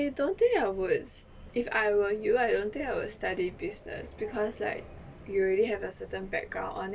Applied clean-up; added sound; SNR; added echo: none; none; none; none.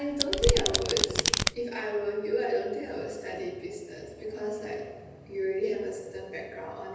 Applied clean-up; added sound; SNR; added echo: none; Domestic sounds, home sounds; -5 dB; reverberation time 1.1 s.